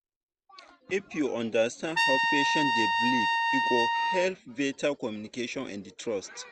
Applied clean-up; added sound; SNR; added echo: none; Trumpet; -1 dB; none.